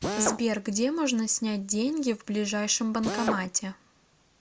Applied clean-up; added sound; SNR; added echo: none; Drill; 8 dB; none.